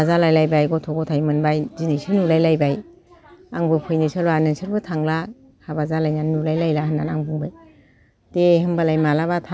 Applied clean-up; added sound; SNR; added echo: none; none; none; none.